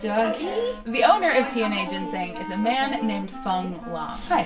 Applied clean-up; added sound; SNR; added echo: none; Wind instrument, woodwind instrument; 13 dB; reverberation time 0.2 s.